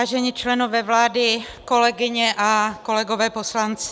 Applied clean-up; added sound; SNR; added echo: none; none; none; none.